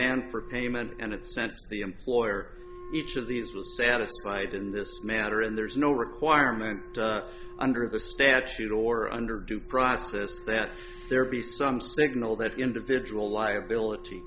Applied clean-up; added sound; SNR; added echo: none; Wind instrument, woodwind instrument; 17 dB; none.